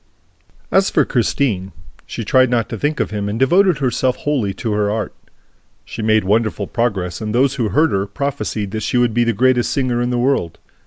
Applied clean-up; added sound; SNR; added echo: none; none; none; none.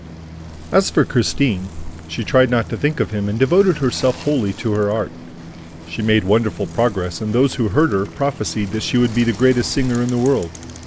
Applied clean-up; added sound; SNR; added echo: none; Bicycle; 16 dB; none.